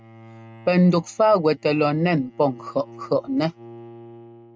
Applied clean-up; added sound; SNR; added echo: neural mask model RNNoise.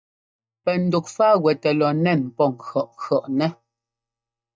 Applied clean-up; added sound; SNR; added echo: neural mask model DeepFilterNet 3.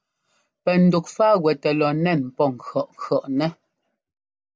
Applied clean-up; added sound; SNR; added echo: none; none; none; none.